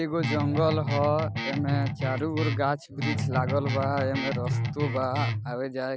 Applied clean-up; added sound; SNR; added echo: none; Guitar; 0 dB; none.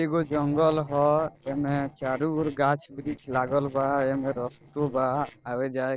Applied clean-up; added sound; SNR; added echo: neural separator model SepFormer DNS4.